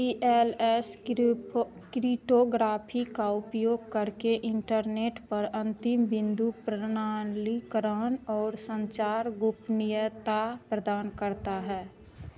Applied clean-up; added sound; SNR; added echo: none; none; none; none.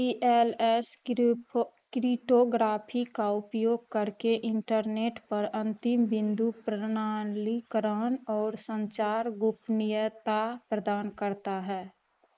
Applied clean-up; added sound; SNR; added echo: neural mask model Resemble Enhance denoiser.